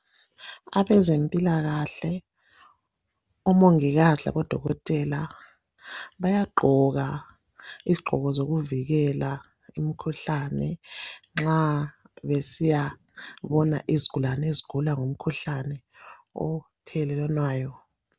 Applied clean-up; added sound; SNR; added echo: none; none; none; none.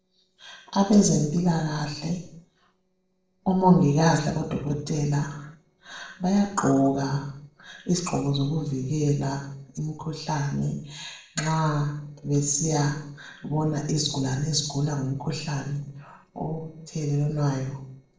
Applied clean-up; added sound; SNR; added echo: neural separator model SepFormer DNS4.